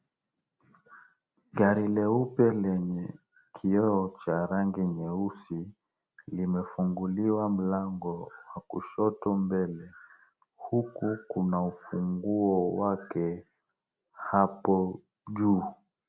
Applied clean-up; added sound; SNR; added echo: none; none; none; none.